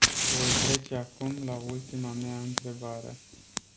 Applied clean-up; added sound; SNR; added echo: none; Fire; -4 dB; none.